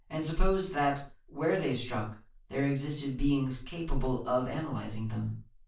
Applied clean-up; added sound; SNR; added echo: none; none; none; reverberation time 0.3 s.